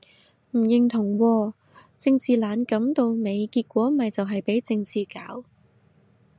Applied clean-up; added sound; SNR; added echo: none; none; none; none.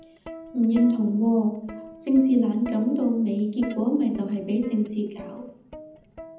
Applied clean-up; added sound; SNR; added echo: none; Plucked string instrument; 18 dB; reverberation time 0.8 s.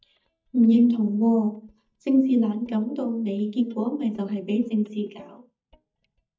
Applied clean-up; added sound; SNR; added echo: neural mask model DeepFilterNet 3.